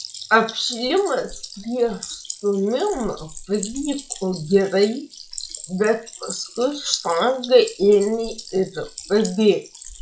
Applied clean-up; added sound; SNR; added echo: classical method log-MMSE.